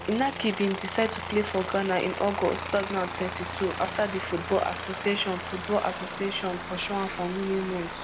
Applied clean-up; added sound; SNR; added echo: none; Aircraft; 7 dB; none.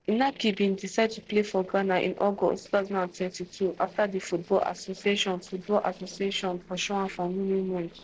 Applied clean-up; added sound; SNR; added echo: neural separator model SepFormer DNS4.